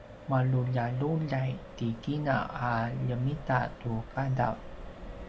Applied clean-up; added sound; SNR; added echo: none; Accelerating, revving, vroom; 14 dB; none.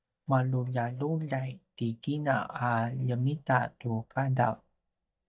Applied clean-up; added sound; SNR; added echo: neural mask model DeepFilterNet 3.